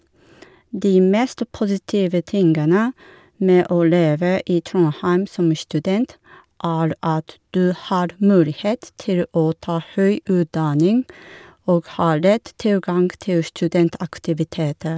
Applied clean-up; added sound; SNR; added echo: none; none; none; none.